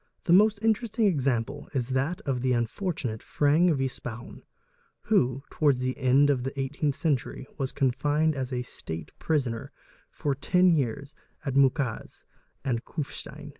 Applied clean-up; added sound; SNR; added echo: none; none; none; none.